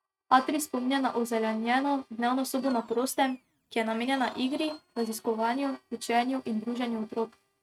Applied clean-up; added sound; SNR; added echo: neural mask model RNNoise.